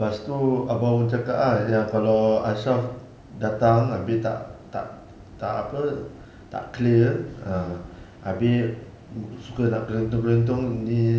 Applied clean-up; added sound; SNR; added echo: none; none; none; none.